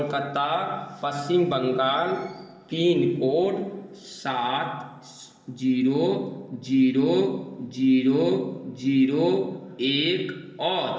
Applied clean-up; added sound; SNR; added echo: none; none; none; reverberation time 1.9 s.